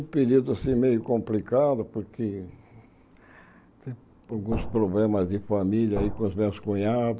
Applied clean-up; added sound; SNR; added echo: none; Thump, thud; 9 dB; none.